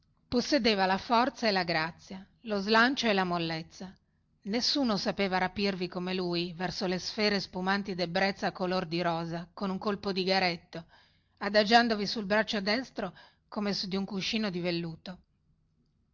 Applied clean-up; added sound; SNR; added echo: none; none; none; none.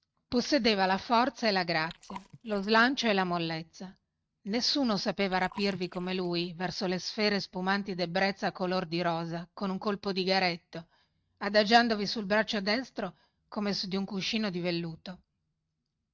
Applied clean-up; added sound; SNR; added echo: neural mask model RNNoise.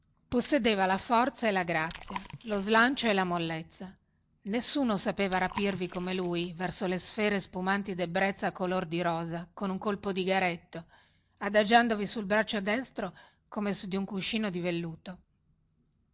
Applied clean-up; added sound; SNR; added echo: none; Chewing, mastication; 14 dB; none.